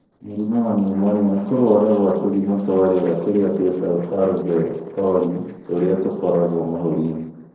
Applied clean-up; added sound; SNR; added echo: neural separator model SepFormer DNS4.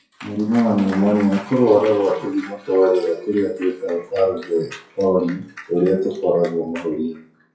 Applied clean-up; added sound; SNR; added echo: classical method WPE with log-MMSE.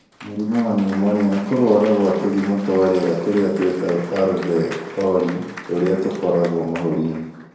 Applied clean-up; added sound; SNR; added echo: none; Applause / Cheering; 18 dB; reverberation time 1.0 s.